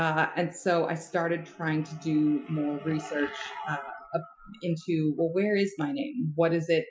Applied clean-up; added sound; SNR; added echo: classical method Wiener filter.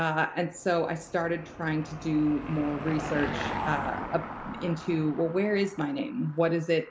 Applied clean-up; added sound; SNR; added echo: none; Car passing by / Engine; 10 dB; none.